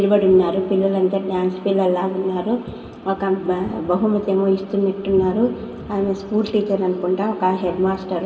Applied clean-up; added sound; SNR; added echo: none; none; none; reverberation time 2.3 s.